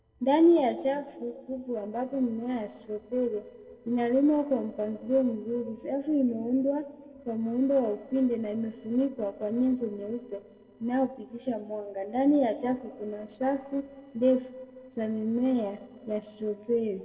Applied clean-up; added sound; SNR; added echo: neural separator model SepFormer DNS4.